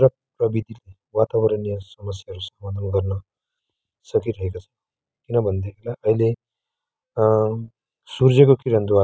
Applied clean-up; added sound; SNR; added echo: none; none; none; none.